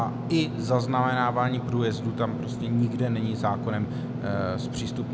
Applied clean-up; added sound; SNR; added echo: none; Engine / Mechanisms; 4 dB; none.